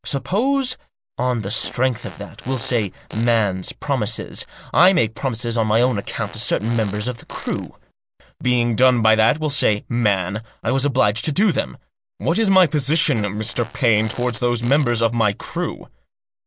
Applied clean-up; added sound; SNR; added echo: none; Fart; 20 dB; none.